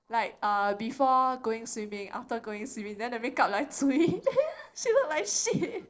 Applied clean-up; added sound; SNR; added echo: neural separator model SepFormer DNS4.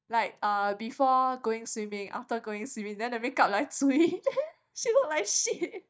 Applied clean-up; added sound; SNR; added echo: neural mask model DeepFilterNet 3.